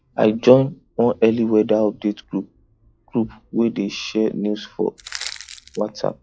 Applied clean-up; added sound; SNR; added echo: classical method log-MMSE.